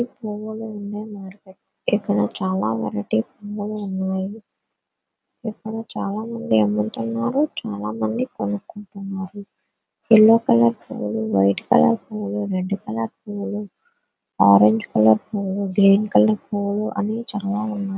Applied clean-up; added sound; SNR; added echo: none; none; none; none.